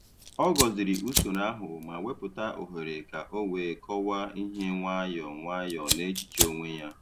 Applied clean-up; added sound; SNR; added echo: none; Fire; 3 dB; none.